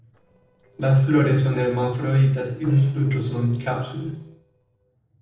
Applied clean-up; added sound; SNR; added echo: neural separator model SepFormer DNS4.